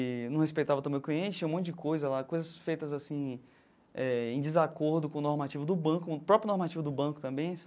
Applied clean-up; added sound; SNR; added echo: none; none; none; none.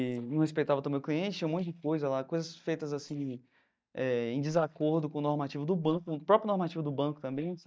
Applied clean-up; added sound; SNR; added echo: neural mask model DeepFilterNet 3.